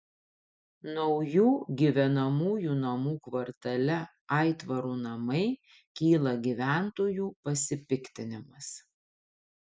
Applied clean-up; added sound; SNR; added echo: none; none; none; none.